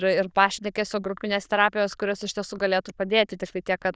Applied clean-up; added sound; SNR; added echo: neural diffusion model UNIVERSE++.